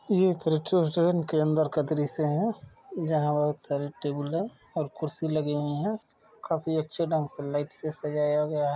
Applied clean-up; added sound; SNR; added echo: none; none; none; none.